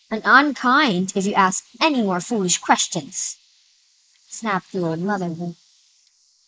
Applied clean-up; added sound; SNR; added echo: neural mask model Resemble Enhance denoiser.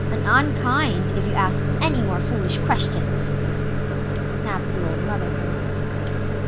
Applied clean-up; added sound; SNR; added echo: none; Microwave oven; -4 dB; none.